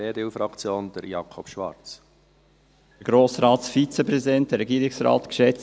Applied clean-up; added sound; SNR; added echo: none; none; none; none.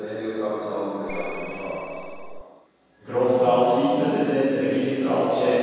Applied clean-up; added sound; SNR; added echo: none; Ringtone; 11 dB; reverberation time 2.2 s.